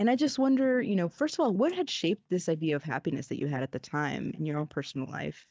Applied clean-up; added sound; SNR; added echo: neural mask model DeepFilterNet 3.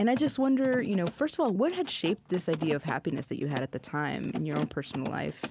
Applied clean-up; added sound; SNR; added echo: none; Mechanisms; 12 dB; none.